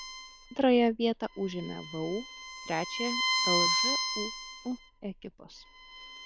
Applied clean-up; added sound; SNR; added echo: none; Bowed string instrument; 2 dB; none.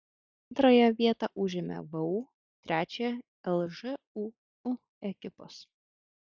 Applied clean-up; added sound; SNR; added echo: none; none; none; none.